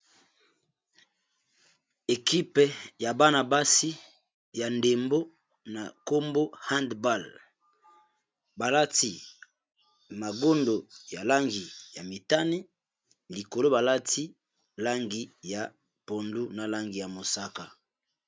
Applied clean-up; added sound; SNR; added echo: none; none; none; none.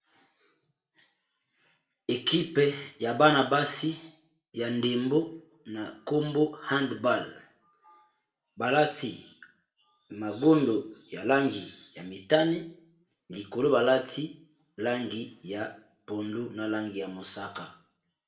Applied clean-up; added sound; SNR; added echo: none; none; none; reverberation time 0.4 s.